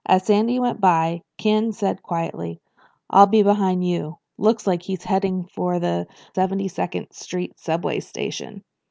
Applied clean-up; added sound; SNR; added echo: none; none; none; none.